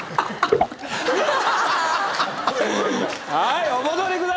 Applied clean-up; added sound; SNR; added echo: none; none; none; none.